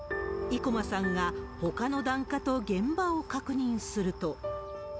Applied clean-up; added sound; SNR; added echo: none; Wind; 15 dB; none.